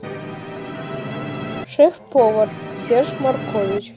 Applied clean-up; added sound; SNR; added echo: none; Musical instrument; 8 dB; none.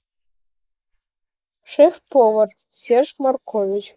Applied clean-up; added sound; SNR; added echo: neural mask model Resemble Enhance denoiser.